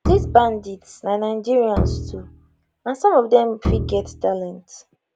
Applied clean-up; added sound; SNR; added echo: none; Bowed string instrument; 5 dB; none.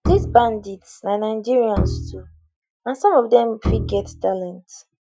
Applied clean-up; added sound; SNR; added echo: classical method Wiener filter.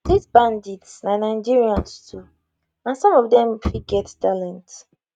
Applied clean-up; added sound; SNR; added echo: neural mask model RNNoise.